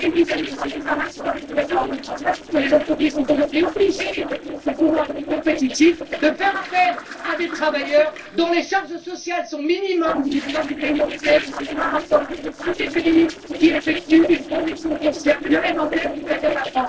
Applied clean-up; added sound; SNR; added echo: neural separator model SepFormer DNS4.